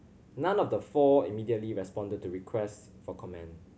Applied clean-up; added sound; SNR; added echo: none; none; none; none.